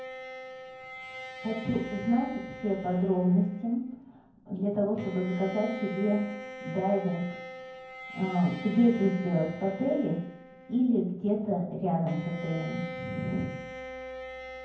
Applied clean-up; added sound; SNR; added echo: none; Bowed string instrument; 12 dB; reverberation time 0.9 s.